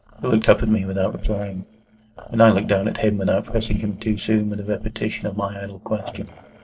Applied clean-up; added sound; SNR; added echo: neural separator model SepFormer DNS4.